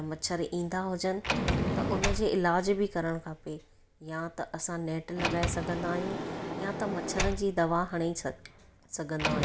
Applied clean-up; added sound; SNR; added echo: none; Sliding door; 3 dB; none.